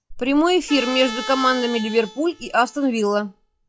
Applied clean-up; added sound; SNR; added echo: classical method log-MMSE.